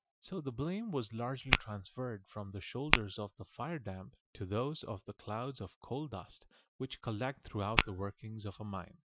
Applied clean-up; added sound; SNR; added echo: classical method Wiener filter.